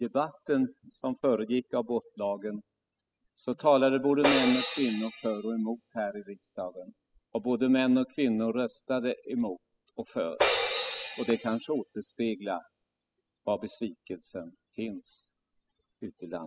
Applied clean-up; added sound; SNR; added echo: classical method spectral subtraction.